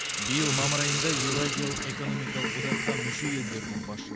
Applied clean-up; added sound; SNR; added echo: none; Hiss; -3 dB; none.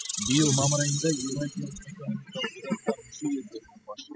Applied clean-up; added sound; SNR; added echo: classical method spectral subtraction.